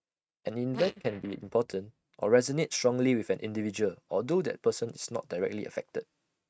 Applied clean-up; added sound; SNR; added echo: neural mask model RNNoise.